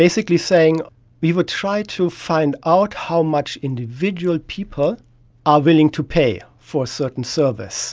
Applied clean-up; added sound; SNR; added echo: none; none; none; none.